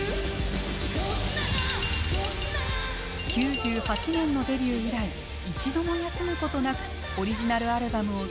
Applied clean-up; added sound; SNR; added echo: none; Glass; 10 dB; none.